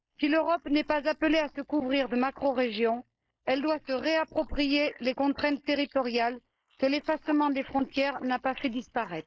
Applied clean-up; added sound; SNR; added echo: neural mask model Resemble Enhance denoiser.